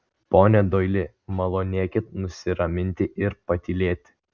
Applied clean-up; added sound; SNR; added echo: none; none; none; none.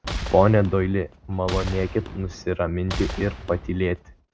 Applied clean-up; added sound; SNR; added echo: none; Boom; 10 dB; none.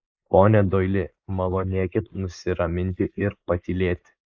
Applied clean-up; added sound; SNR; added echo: neural mask model Resemble Enhance denoiser.